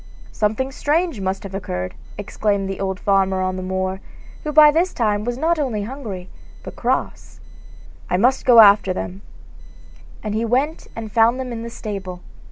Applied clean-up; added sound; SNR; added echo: none; none; none; none.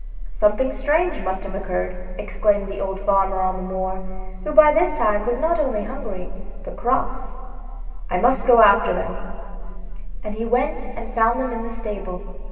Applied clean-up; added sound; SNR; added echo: none; none; none; reverberation time 2.4 s.